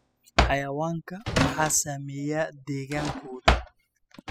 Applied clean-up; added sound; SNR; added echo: classical method spectral subtraction.